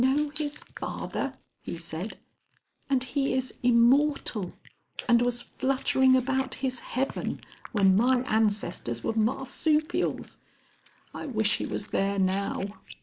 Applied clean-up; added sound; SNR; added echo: neural mask model Resemble Enhance denoiser.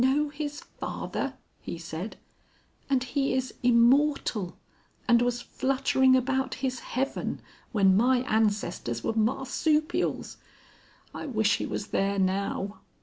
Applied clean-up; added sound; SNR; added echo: none; none; none; none.